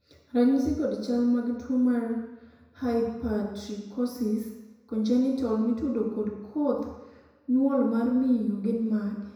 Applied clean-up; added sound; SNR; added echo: none; none; none; reverberation time 1.0 s.